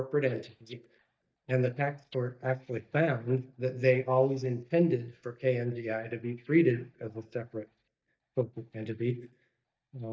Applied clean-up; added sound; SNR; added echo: neural mask model DeepFilterNet 3.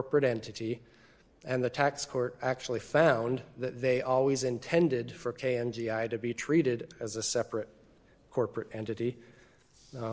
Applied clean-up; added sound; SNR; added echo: none; none; none; none.